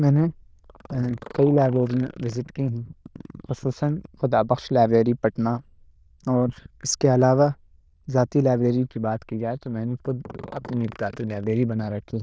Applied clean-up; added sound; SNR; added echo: neural diffusion model UNIVERSE++.